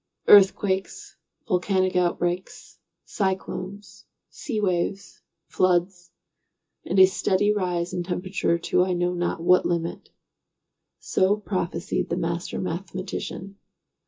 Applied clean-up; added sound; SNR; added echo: none; none; none; reverberation time 0.2 s.